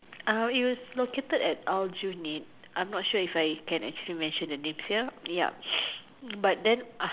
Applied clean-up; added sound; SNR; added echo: none; none; none; none.